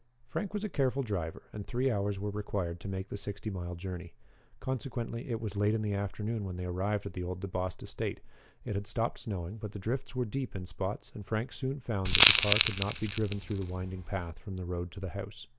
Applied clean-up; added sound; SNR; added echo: none; Crackle; -4 dB; none.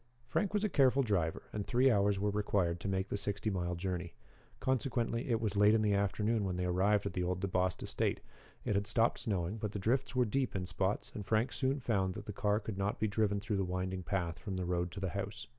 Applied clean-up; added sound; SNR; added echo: none; none; none; none.